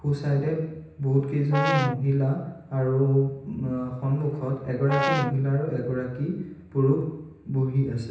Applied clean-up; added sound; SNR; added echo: none; Brass instrument; 3 dB; reverberation time 0.9 s.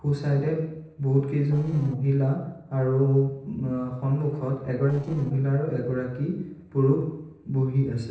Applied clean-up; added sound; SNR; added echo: neural separator model SepFormer DNS4.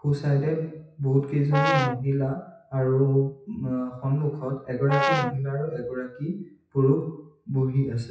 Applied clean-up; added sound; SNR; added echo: classical method WPE with log-MMSE.